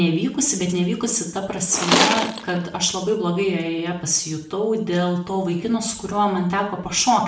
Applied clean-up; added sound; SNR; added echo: none; Tools; 0 dB; reverberation time 0.5 s.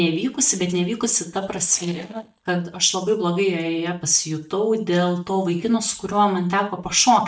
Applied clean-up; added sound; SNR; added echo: neural mask model DeepFilterNet 3.